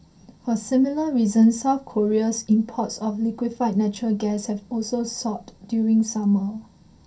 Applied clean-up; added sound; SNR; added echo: none; none; none; reverberation time 0.3 s.